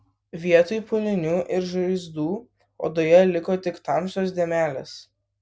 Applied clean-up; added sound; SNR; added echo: none; none; none; none.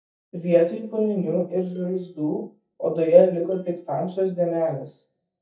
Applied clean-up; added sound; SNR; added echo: neural mask model DeepFilterNet 3.